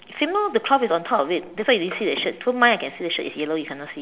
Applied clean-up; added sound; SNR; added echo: none; none; none; none.